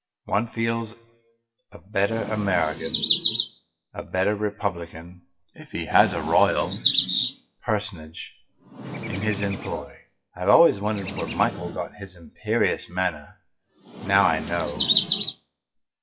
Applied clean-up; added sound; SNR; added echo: classical method WPE with log-MMSE.